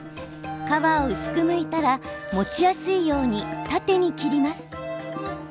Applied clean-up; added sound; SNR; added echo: none; Bowed string instrument; 12 dB; none.